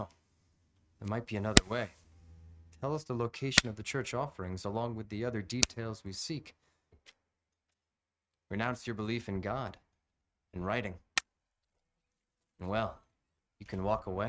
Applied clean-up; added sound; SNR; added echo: neural mask model RNNoise.